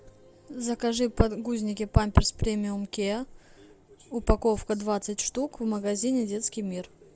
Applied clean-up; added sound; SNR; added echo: none; none; none; none.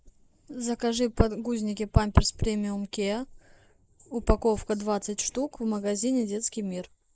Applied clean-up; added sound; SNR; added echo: neural mask model Resemble Enhance denoiser.